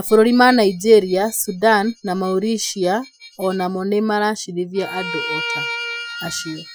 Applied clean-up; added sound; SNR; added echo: classical method Wiener filter.